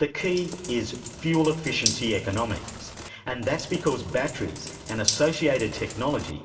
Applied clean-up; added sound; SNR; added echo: none; Bathtub (filling or washing); 8 dB; reverberation time 2.7 s.